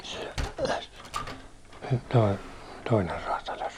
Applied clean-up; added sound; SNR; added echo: none; Sliding door; 11 dB; none.